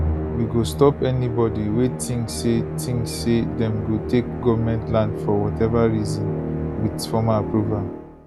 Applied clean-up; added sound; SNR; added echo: none; Musical instrument; 5 dB; none.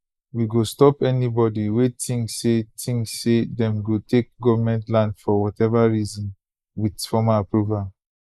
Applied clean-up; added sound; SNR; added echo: neural mask model Resemble Enhance denoiser.